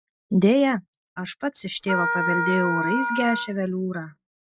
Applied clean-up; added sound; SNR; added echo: classical method log-MMSE.